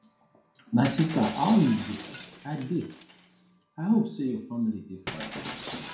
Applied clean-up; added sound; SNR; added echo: none; Shatter; 11 dB; reverberation time 0.5 s.